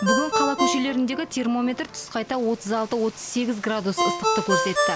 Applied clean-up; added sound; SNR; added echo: none; Ringtone; 2 dB; none.